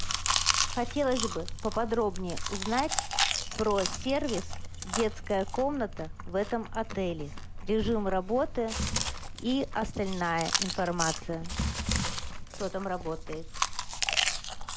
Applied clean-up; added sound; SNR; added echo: none; Chewing, mastication; 1 dB; none.